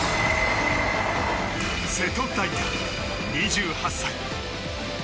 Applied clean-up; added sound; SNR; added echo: none; none; none; none.